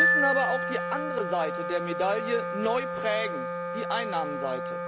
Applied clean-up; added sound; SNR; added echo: none; Wind instrument, woodwind instrument + Piano; -1 dB; none.